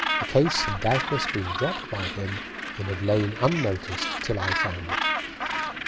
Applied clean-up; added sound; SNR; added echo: none; Gull, seagull; 2 dB; none.